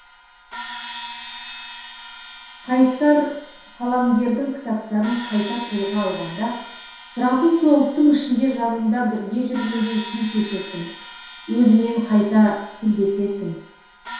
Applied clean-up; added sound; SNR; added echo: none; Crash cymbal; 16 dB; reverberation time 0.7 s.